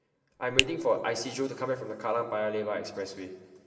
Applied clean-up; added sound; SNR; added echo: none; Finger snapping; -1 dB; reverberation time 2.7 s.